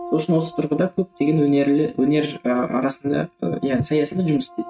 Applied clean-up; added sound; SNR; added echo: neural mask model RNNoise.